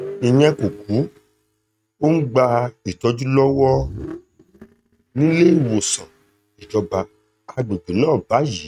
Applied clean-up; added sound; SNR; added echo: neural mask model RNNoise.